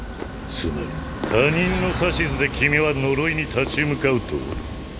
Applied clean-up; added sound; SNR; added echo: none; Train; 10 dB; none.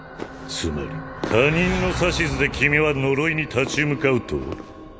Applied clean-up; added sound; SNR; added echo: none; none; none; none.